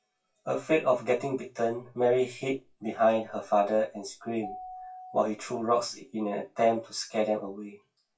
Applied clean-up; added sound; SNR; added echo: classical method WPE with log-MMSE.